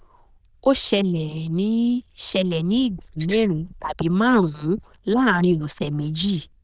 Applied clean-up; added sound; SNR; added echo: neural diffusion model UNIVERSE++.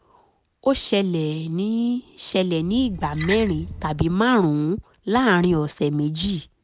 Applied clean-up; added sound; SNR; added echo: none; Splash, splatter; 13 dB; none.